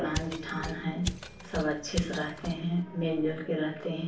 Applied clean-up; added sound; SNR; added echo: none; Mechanisms; 7 dB; reverberation time 0.4 s.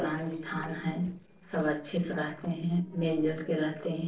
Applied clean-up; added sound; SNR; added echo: neural separator model SepFormer DNS4.